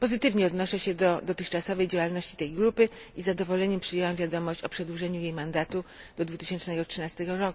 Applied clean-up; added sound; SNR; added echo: none; none; none; none.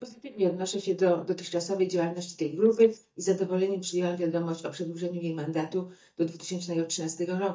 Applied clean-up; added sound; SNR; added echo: neural mask model DeepFilterNet 3.